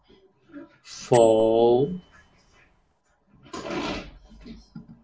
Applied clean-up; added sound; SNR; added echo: none; Bell; 19 dB; reverberation time 0.2 s.